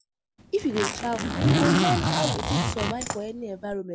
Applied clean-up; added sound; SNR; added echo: none; Zipper (clothing); -4 dB; none.